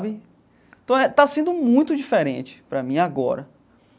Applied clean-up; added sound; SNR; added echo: none; none; none; none.